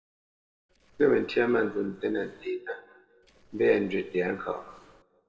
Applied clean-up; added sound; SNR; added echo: neural separator model SepFormer DNS4.